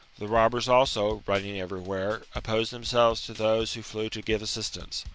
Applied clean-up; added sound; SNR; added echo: none; Drum / Drum kit; 18 dB; none.